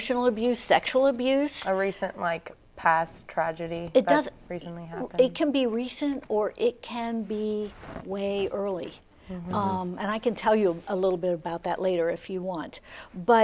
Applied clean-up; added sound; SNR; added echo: none; none; none; none.